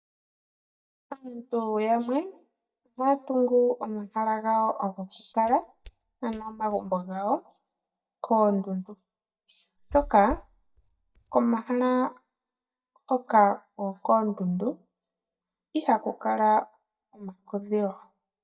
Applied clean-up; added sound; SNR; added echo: neural mask model DeepFilterNet 3.